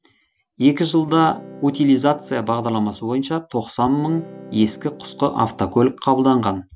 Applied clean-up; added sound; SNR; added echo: none; Electric guitar / Strum; 19 dB; none.